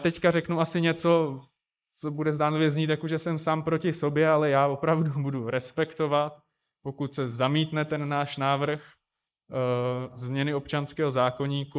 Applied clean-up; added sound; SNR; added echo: neural mask model Resemble Enhance denoiser.